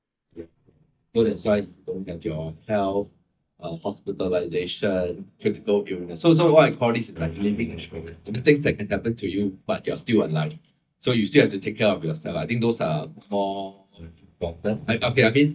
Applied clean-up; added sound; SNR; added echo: neural mask model DeepFilterNet 3.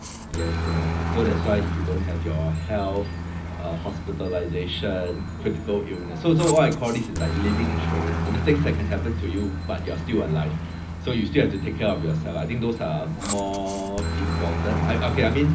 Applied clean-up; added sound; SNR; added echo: none; Aircraft; 2 dB; reverberation time 0.4 s.